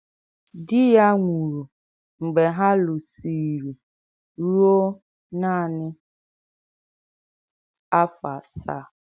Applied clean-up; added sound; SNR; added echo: none; none; none; none.